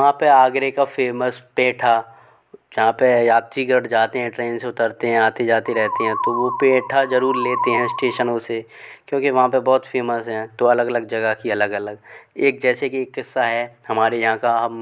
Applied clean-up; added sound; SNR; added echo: none; Musical instrument; 5 dB; none.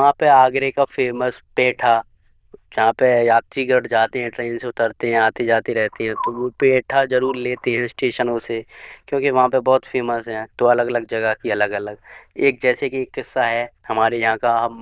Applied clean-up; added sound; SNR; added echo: neural diffusion model UNIVERSE++.